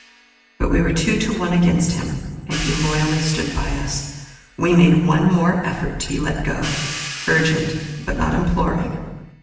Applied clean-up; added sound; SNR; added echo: none; Hi-hat; 15 dB; reverberation time 1.2 s.